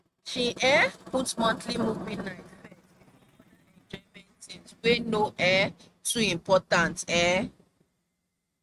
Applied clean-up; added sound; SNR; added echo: neural mask model RNNoise.